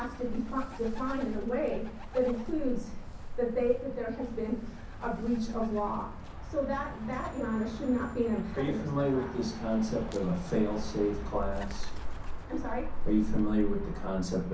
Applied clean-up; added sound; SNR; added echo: none; Bird; 4 dB; reverberation time 0.6 s.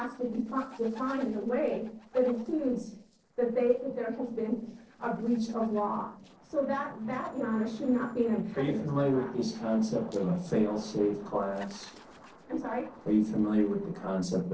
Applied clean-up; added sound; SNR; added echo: neural separator model SepFormer DNS4.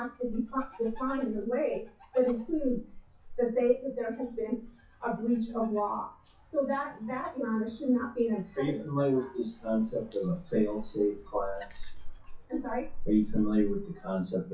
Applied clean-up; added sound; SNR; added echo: classical method WPE with log-MMSE.